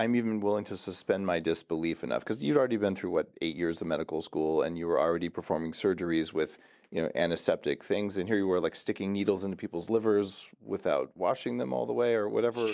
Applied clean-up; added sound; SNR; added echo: none; none; none; none.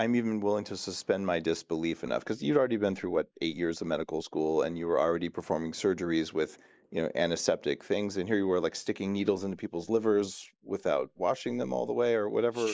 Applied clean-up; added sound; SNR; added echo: neural mask model Resemble Enhance denoiser.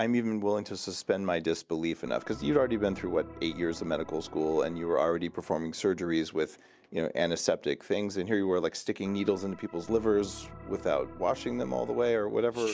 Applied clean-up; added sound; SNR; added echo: none; Organ + Piano; 19 dB; none.